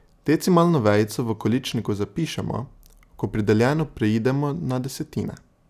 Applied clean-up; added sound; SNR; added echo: none; none; none; none.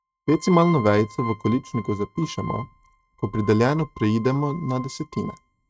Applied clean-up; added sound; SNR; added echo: neural mask model RNNoise.